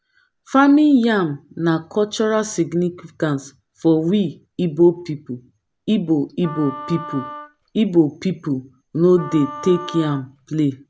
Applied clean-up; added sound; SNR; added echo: none; Wind instrument, woodwind instrument; 15 dB; none.